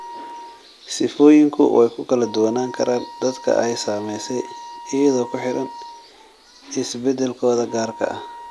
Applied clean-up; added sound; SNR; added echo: none; Wind instrument, woodwind instrument; 18 dB; none.